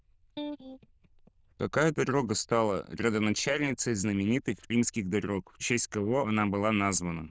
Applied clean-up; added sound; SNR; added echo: neural diffusion model UNIVERSE++.